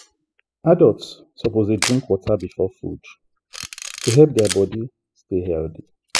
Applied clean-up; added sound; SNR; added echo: classical method spectral subtraction.